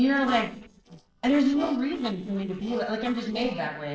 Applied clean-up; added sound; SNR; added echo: neural separator model SepFormer DNS4.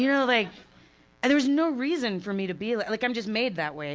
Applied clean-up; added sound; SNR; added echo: none; none; none; none.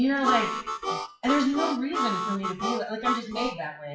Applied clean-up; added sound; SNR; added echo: classical method WPE with log-MMSE.